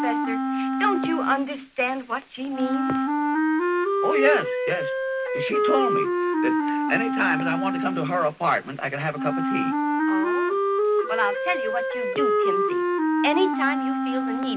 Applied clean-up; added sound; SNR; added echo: none; Wind instrument, woodwind instrument; -4 dB; none.